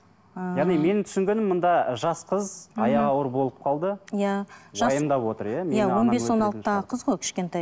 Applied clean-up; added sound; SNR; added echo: none; none; none; none.